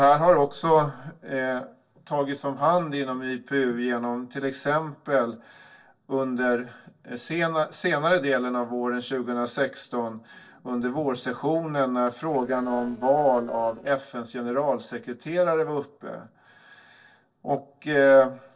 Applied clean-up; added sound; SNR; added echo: neural separator model SepFormer DNS4.